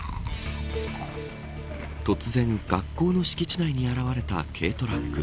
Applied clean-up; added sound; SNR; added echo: none; Chewing, mastication; 12 dB; none.